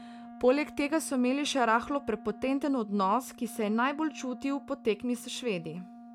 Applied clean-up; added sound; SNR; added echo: none; Wind instrument, woodwind instrument; 17 dB; none.